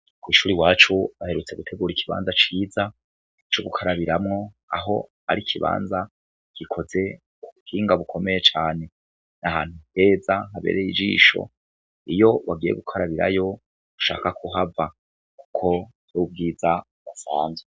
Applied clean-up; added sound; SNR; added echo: none; none; none; none.